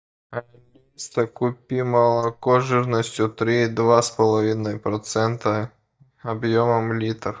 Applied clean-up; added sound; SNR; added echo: neural mask model DeepFilterNet 3.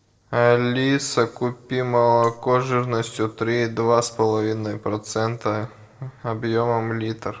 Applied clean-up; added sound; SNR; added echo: neural separator model SepFormer DNS4.